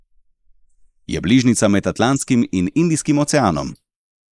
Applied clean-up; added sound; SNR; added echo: neural mask model Resemble Enhance denoiser.